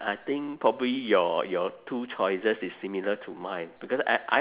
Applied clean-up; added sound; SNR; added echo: none; none; none; none.